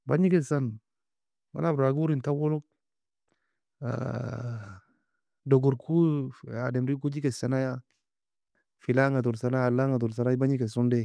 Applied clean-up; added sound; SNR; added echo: none; none; none; none.